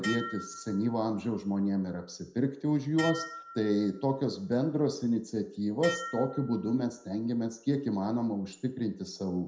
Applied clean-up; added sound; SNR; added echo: none; Dishes, pots, and pans; 14 dB; reverberation time 0.4 s.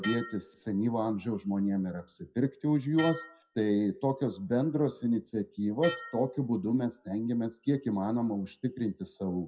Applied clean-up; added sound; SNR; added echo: classical method WPE with log-MMSE.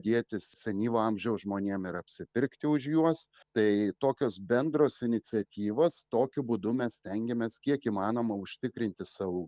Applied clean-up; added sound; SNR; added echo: none; none; none; none.